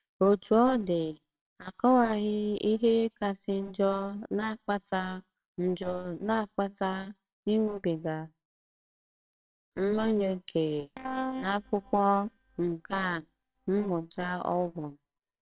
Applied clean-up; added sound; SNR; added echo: neural separator model SepFormer WHAMR!.